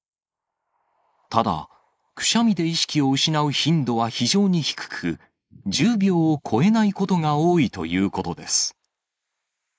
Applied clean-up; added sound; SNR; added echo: neural mask model Resemble Enhance denoiser.